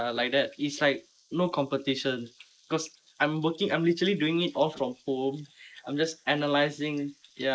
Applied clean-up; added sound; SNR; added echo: neural mask model Resemble Enhance denoiser.